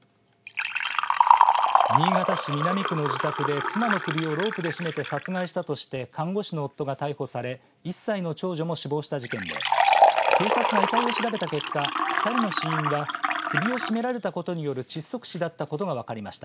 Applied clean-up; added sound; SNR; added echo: none; Liquid; -3 dB; none.